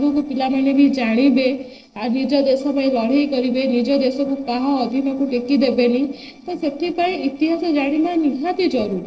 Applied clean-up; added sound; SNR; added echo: neural separator model SepFormer DNS4.